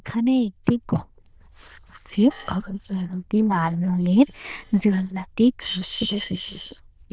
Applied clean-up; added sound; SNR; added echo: neural diffusion model UNIVERSE++.